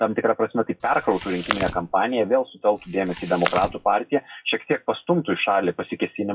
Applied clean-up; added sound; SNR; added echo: classical method WPE with log-MMSE.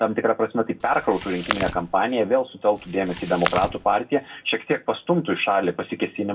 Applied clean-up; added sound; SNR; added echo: none; Chewing, mastication; 9 dB; reverberation time 0.1 s.